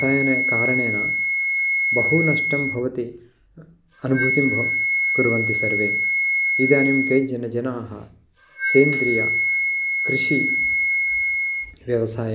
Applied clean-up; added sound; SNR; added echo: none; Wind instrument, woodwind instrument; -2 dB; none.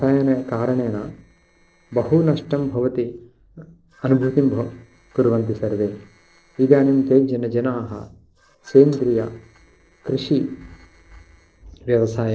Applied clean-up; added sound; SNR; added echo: neural separator model SepFormer DNS4.